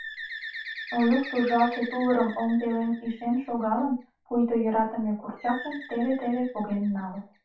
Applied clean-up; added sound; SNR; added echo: none; Bird; 14 dB; reverberation time 0.3 s.